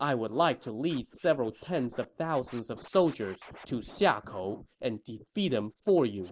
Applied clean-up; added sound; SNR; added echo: neural mask model Resemble Enhance denoiser.